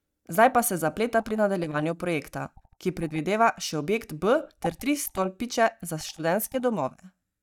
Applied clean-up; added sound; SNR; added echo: neural mask model DeepFilterNet 3.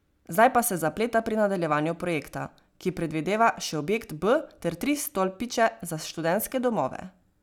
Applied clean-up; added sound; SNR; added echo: none; none; none; none.